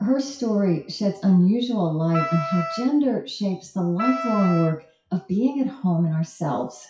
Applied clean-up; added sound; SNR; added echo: classical method WPE with log-MMSE.